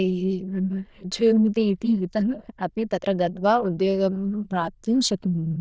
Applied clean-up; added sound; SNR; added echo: neural diffusion model UNIVERSE++.